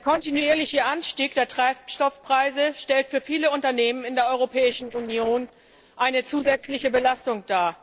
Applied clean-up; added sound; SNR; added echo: neural separator model SepFormer DNS4.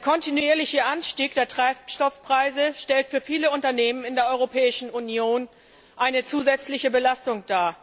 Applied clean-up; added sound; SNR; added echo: none; none; none; none.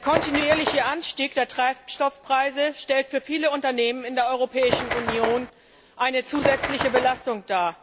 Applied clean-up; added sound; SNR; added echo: none; Bird; 3 dB; none.